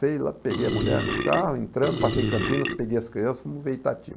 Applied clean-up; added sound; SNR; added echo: none; Burping, eructation; 1 dB; none.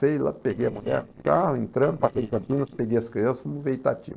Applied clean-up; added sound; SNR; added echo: neural separator model SepFormer DNS4.